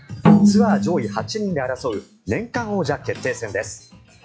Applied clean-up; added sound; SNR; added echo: classical method log-MMSE.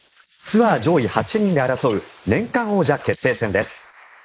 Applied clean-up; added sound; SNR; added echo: neural mask model Resemble Enhance denoiser.